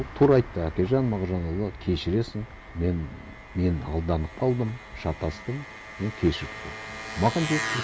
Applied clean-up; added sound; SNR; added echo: none; Engine; 12 dB; none.